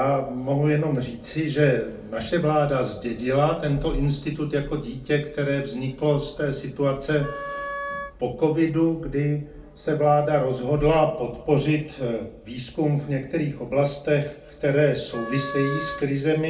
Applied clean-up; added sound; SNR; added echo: none; Wind instrument, woodwind instrument; 10 dB; reverberation time 0.4 s.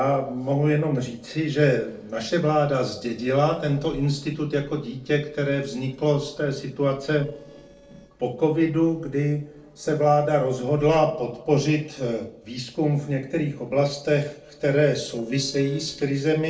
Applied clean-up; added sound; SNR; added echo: neural separator model SepFormer DNS4.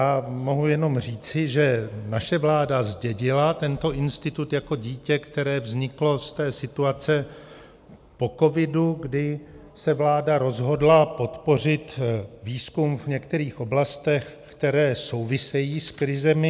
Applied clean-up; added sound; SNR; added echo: none; none; none; none.